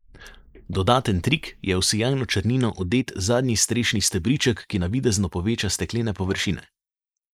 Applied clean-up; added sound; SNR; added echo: neural mask model Resemble Enhance denoiser.